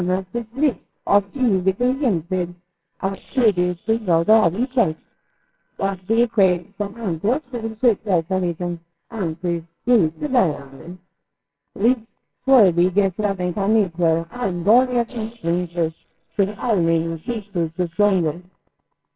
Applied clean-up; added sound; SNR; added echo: neural separator model SepFormer WHAMR!.